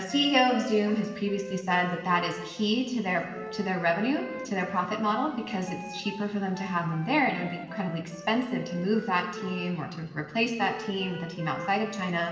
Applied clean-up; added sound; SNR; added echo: none; Wind instrument, woodwind instrument; 13 dB; reverberation time 1.4 s.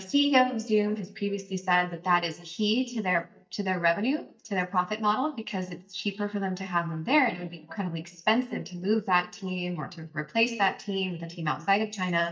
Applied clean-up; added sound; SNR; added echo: neural mask model DeepFilterNet 3.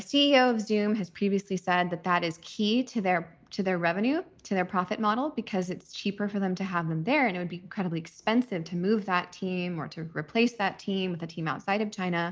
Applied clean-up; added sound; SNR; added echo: none; none; none; none.